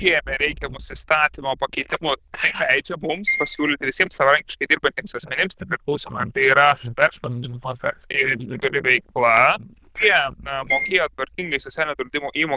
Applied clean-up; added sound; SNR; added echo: neural diffusion model UNIVERSE++.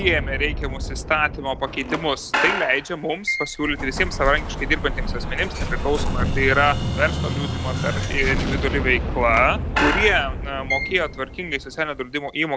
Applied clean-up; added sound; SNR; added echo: none; Squeak / Screech + Explosion; 2 dB; none.